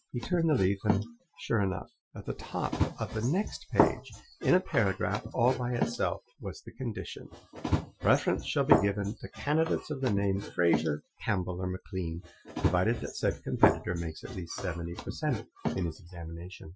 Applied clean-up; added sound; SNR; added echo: classical method Wiener filter.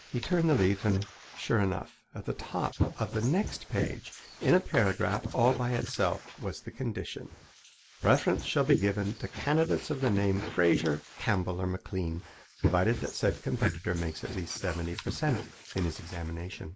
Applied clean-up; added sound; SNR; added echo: neural mask model Resemble Enhance denoiser.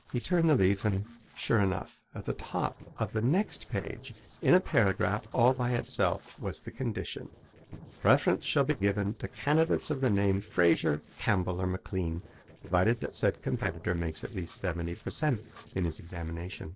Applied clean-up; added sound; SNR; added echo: neural separator model SepFormer DNS4.